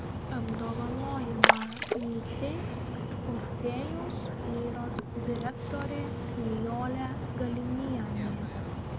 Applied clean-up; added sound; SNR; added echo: none; Splash, splatter; -4 dB; none.